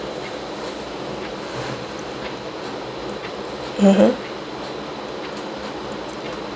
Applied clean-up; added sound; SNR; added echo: none; none; none; none.